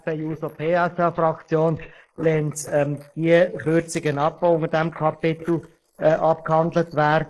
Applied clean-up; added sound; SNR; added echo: neural mask model Resemble Enhance denoiser.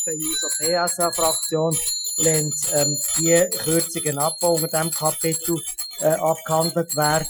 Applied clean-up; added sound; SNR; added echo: classical method Wiener filter.